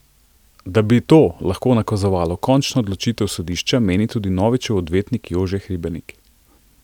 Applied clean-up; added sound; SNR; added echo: none; none; none; none.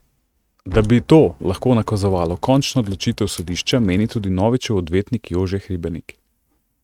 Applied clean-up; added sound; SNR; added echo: neural mask model RNNoise.